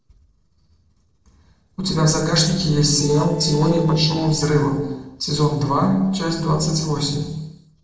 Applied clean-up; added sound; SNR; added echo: neural separator model SepFormer DNS4.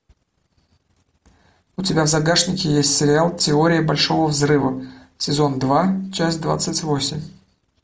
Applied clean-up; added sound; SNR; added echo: none; none; none; none.